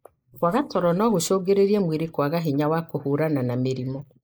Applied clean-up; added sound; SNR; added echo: neural mask model Resemble Enhance denoiser.